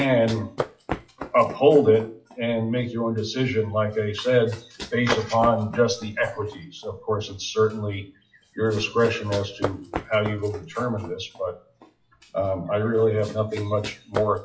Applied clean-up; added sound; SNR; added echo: classical method WPE with log-MMSE.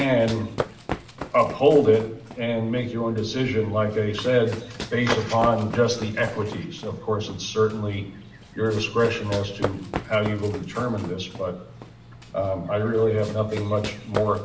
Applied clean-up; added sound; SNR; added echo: none; Run; 12 dB; reverberation time 0.8 s.